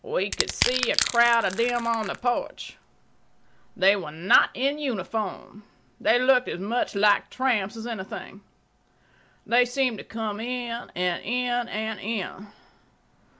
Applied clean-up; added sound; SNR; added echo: none; Crushing; 5 dB; none.